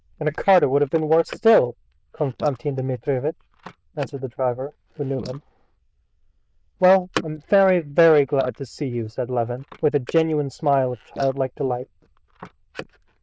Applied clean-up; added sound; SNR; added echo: neural diffusion model UNIVERSE++.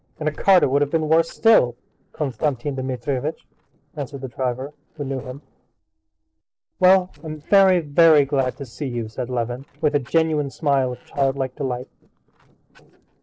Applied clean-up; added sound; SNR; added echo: neural separator model SepFormer DNS4.